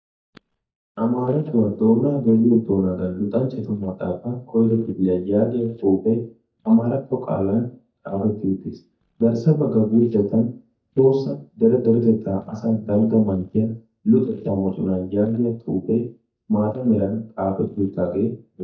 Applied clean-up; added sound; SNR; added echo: neural mask model DeepFilterNet 3.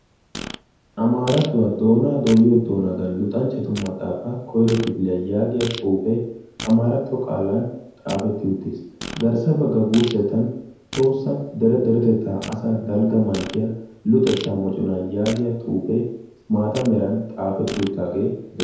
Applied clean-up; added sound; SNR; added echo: none; Fart; 17 dB; reverberation time 0.9 s.